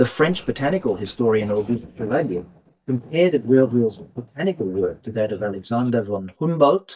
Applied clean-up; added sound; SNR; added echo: neural mask model DeepFilterNet 3.